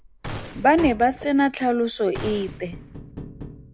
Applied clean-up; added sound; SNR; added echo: none; Gunshot, gunfire + Tap; 13 dB; none.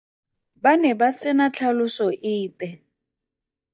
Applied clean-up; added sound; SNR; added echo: neural mask model DeepFilterNet 3.